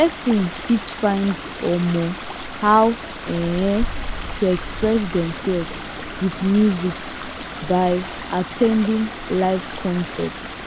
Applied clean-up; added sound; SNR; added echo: none; Stream; 8 dB; none.